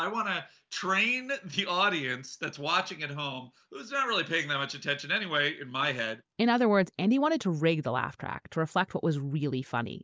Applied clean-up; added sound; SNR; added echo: none; none; none; none.